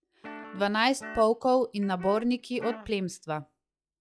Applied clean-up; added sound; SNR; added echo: classical method log-MMSE.